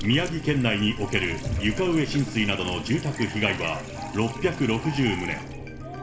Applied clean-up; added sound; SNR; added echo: none; Sink (filling or washing) / Water tap, faucet; 17 dB; reverberation time 0.4 s.